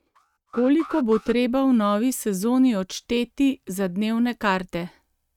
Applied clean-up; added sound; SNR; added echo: neural mask model RNNoise.